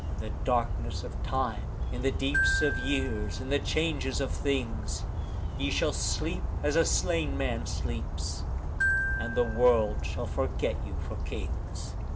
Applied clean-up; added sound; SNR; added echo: none; Bird vocalization, bird call, bird song + Glockenspiel; -1 dB; none.